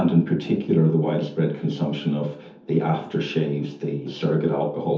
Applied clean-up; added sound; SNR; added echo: none; none; none; reverberation time 0.5 s.